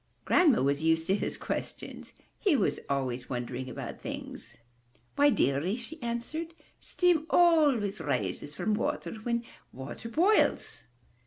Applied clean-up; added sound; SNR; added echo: none; none; none; none.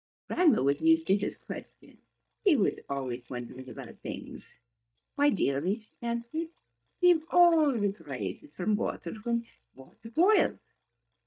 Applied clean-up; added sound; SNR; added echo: neural mask model DeepFilterNet 3.